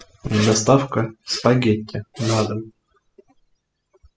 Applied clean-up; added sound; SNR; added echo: classical method spectral subtraction.